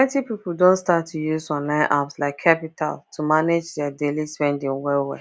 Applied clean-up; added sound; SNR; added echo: none; none; none; none.